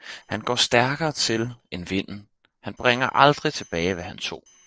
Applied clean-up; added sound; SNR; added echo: neural separator model SepFormer DNS4.